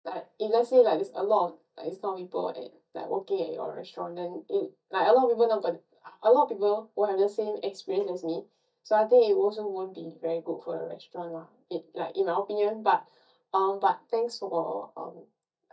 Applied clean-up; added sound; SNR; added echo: neural mask model DeepFilterNet 3.